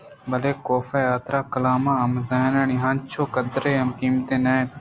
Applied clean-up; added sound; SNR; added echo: none; none; none; none.